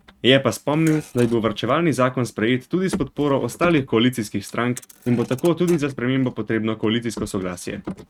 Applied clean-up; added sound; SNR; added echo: neural mask model RNNoise.